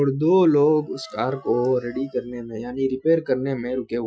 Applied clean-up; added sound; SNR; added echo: classical method Wiener filter.